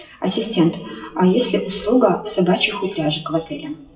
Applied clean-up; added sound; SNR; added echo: classical method WPE with log-MMSE.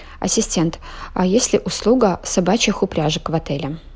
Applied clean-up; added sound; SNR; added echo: none; none; none; none.